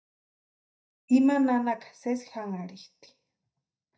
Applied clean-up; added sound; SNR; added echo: neural mask model DeepFilterNet 3.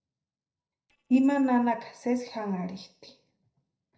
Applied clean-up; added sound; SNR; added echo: neural separator model SepFormer DNS4.